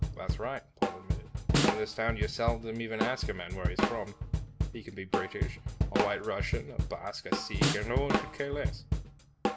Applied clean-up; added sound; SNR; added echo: none; Drum kit + Snare drum; -4 dB; none.